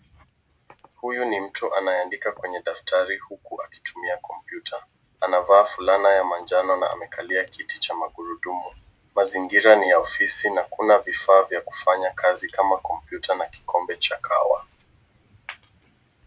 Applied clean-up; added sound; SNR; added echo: none; none; none; none.